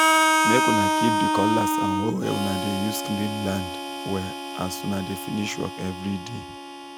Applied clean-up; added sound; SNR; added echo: none; Harmonica; -3 dB; none.